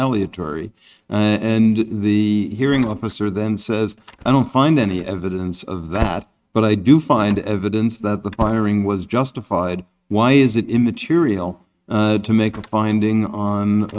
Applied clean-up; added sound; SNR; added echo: neural mask model RNNoise.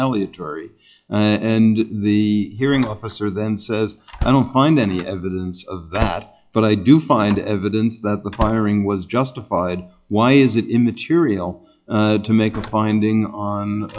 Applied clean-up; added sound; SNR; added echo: classical method log-MMSE.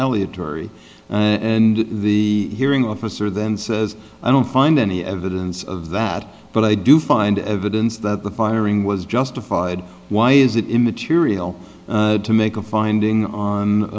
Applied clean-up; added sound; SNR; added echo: none; none; none; none.